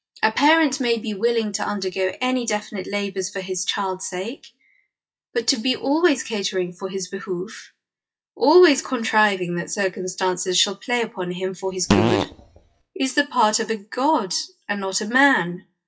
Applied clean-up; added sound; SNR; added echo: classical method WPE with log-MMSE.